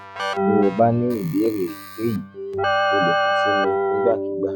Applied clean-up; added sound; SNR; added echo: classical method log-MMSE.